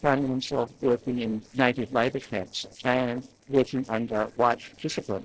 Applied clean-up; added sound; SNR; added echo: neural separator model SepFormer DNS4.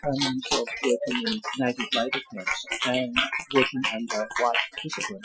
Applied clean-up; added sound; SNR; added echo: classical method Wiener filter.